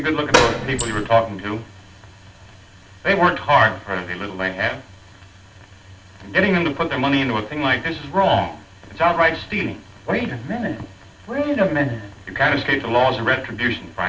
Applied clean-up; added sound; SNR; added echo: none; Door; -2 dB; reverberation time 0.2 s.